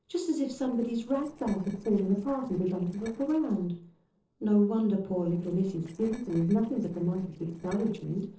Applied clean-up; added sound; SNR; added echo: neural separator model SepFormer DNS4.